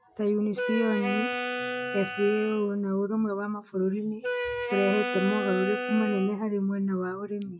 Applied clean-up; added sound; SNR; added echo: classical method log-MMSE.